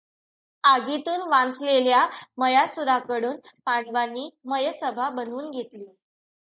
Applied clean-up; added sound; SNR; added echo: neural mask model Resemble Enhance denoiser.